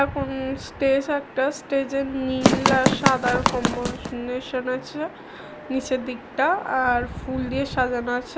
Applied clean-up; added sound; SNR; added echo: none; Run; -3 dB; none.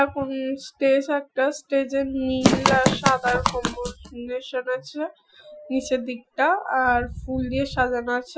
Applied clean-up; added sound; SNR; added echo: classical method Wiener filter.